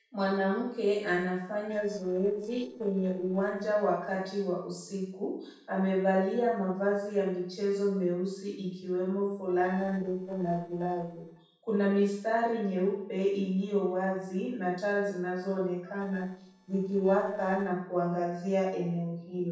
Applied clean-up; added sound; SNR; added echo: neural separator model SepFormer DNS4.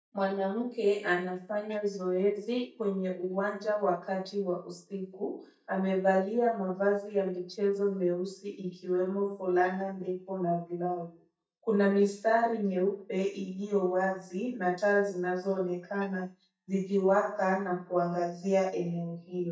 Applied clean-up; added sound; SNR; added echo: neural mask model DeepFilterNet 3.